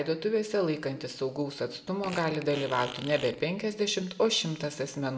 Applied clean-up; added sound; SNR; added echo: none; Fart; 14 dB; reverberation time 0.7 s.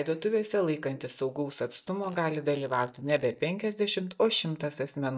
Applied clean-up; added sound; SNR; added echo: neural mask model DeepFilterNet 3.